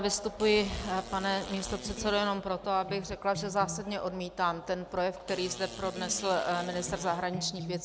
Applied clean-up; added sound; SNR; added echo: none; Fart + Electric guitar; 12 dB; none.